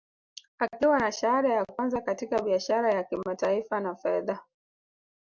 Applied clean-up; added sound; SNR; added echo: none; none; none; none.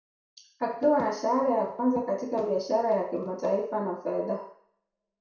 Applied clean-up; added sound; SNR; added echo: none; none; none; reverberation time 0.6 s.